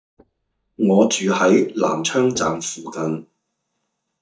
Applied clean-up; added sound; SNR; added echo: neural mask model DeepFilterNet 3.